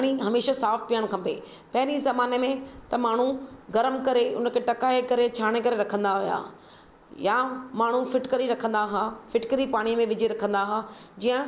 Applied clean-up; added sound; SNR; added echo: none; none; none; none.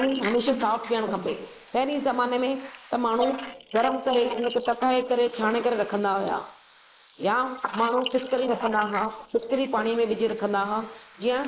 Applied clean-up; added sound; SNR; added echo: neural mask model Resemble Enhance denoiser.